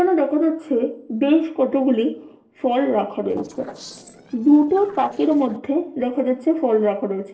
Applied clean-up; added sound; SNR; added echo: neural separator model SepFormer DNS4.